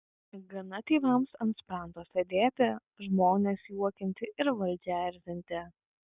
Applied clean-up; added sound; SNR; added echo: none; none; none; none.